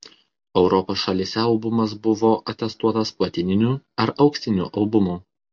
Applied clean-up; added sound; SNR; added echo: none; none; none; none.